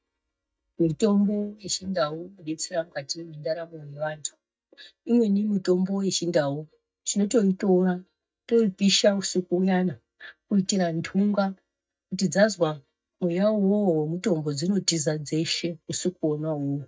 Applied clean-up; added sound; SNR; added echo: neural mask model DeepFilterNet 3.